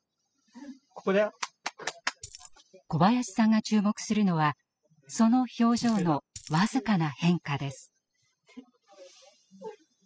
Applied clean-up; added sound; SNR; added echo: classical method spectral subtraction.